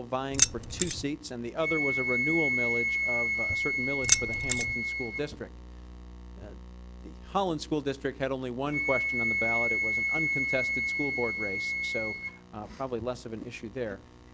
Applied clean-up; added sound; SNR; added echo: none; Keys jangling + Wind instrument, woodwind instrument; -3 dB; none.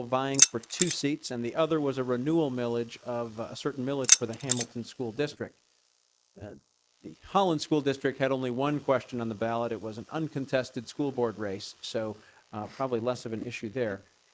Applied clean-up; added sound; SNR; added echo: neural mask model Resemble Enhance denoiser.